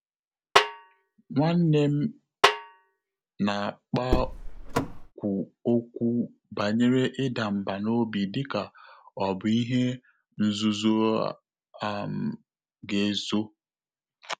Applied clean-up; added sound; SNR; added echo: none; Car + Snare drum; -1 dB; none.